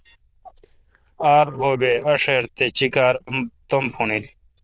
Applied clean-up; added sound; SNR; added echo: neural diffusion model UNIVERSE++.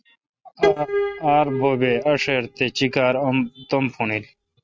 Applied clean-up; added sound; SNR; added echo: neural mask model RNNoise.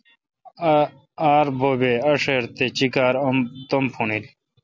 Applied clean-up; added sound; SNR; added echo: none; none; none; none.